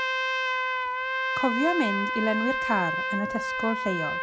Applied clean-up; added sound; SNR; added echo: none; Trumpet; -1 dB; none.